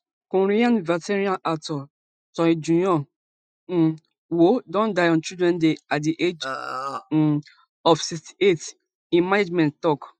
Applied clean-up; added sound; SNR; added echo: classical method Wiener filter.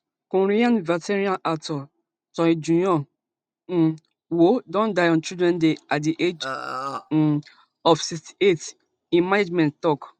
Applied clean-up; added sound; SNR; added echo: none; Burping, eructation; 8 dB; none.